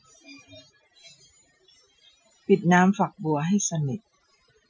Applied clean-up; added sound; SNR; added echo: classical method Wiener filter.